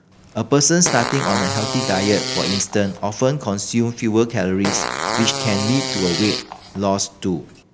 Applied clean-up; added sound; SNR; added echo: none; Fart; 6 dB; none.